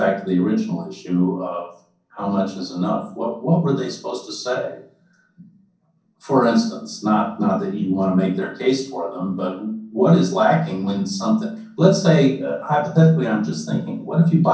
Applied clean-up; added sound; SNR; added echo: none; none; none; reverberation time 0.6 s.